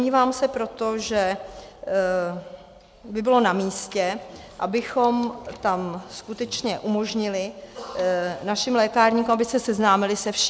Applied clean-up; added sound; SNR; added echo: none; none; none; none.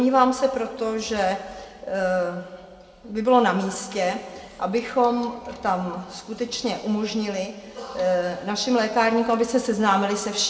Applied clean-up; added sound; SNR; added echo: none; none; none; reverberation time 1.6 s.